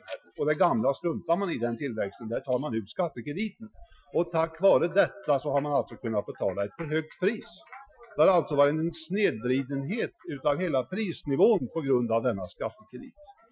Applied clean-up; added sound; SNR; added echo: classical method Wiener filter.